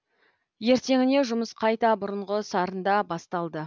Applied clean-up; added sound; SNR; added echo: none; none; none; none.